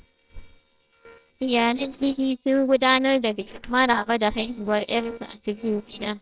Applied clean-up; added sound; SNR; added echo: neural separator model SepFormer WHAMR!.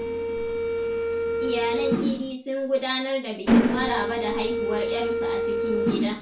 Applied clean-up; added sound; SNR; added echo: none; Mechanisms; -4 dB; reverberation time 0.3 s.